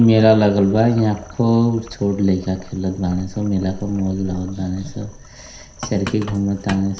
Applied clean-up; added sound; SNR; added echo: none; Boiling; 17 dB; reverberation time 0.5 s.